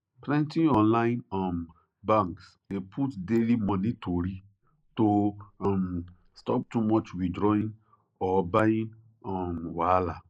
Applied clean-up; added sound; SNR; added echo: neural mask model Resemble Enhance denoiser.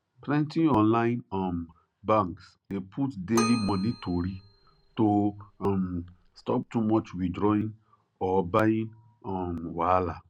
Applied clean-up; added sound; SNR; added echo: none; Keyboard (musical); 13 dB; none.